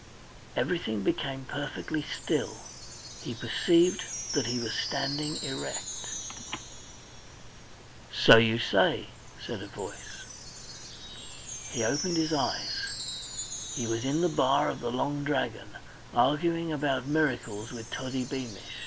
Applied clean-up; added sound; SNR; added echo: none; Wind chime; 11 dB; none.